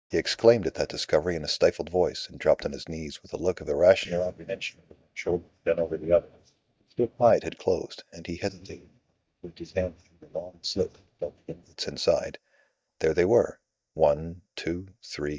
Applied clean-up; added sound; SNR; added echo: neural mask model DeepFilterNet 3.